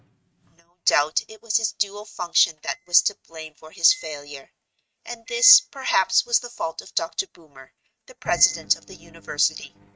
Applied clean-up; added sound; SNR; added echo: neural mask model RNNoise.